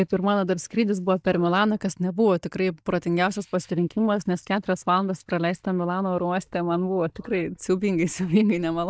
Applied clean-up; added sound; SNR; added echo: neural mask model DeepFilterNet 3.